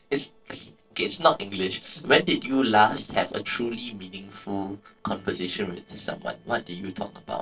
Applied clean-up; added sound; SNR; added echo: neural separator model SepFormer DNS4.